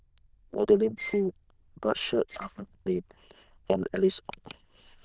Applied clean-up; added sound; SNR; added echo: neural diffusion model UNIVERSE++.